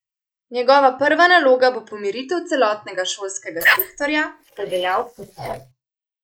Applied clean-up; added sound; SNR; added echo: neural mask model Resemble Enhance denoiser.